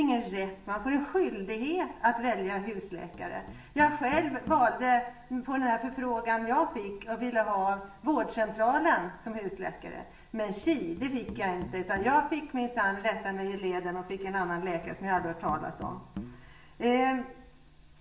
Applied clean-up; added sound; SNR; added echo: none; Musical instrument; 16 dB; reverberation time 0.6 s.